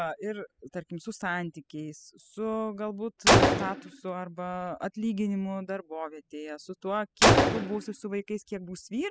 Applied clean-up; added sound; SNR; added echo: classical method spectral subtraction.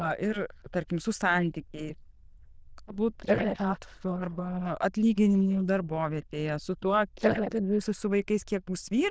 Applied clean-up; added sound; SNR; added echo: neural diffusion model UNIVERSE++.